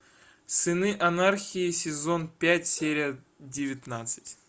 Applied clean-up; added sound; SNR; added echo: none; none; none; none.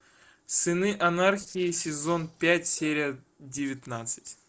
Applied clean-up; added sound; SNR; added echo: neural separator model SepFormer DNS4.